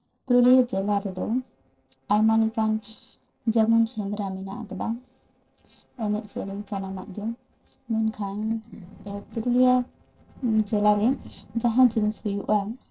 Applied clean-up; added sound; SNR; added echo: neural separator model SepFormer DNS4.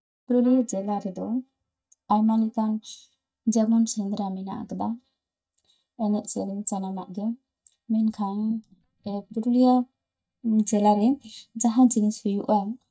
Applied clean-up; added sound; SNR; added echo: neural mask model DeepFilterNet 3.